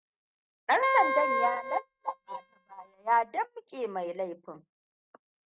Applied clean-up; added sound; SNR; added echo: neural mask model RNNoise.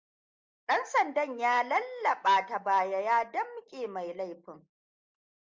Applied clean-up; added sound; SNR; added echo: neural mask model Resemble Enhance denoiser.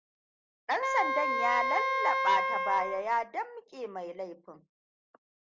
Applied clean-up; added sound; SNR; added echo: none; Wind instrument, woodwind instrument; -3 dB; none.